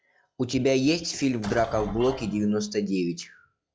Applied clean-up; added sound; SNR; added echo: classical method log-MMSE.